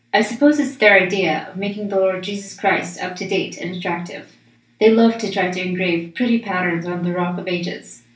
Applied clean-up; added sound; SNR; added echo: none; none; none; reverberation time 0.3 s.